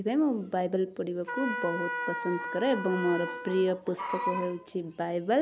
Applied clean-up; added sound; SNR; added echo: none; Trumpet; 9 dB; none.